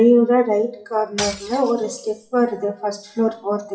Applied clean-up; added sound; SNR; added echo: classical method WPE with log-MMSE.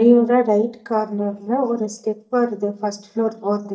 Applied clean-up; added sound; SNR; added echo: neural mask model DeepFilterNet 3.